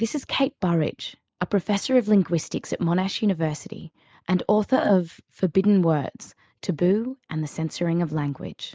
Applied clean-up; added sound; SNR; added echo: neural mask model Resemble Enhance denoiser.